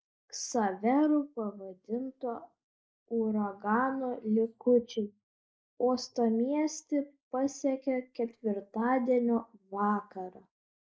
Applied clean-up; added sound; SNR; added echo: neural mask model Resemble Enhance denoiser.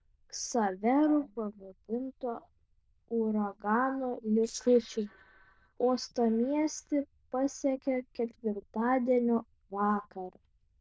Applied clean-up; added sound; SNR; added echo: neural diffusion model UNIVERSE++.